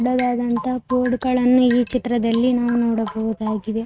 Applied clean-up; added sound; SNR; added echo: neural mask model RNNoise.